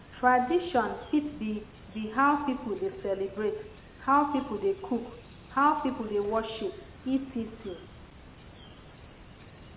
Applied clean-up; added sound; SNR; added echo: none; Chirp, tweet; 19 dB; none.